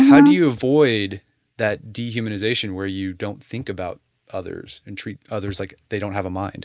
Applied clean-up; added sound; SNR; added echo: none; none; none; none.